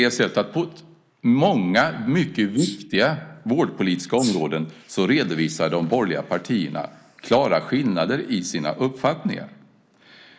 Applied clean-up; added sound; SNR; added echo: neural mask model Resemble Enhance denoiser.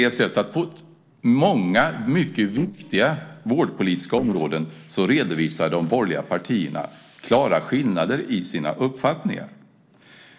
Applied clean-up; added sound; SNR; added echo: neural separator model SepFormer DNS4.